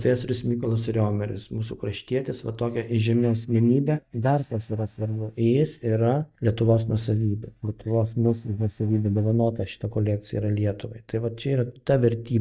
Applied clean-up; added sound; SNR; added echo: neural mask model DeepFilterNet 3.